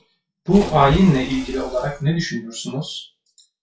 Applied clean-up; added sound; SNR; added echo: classical method WPE with log-MMSE.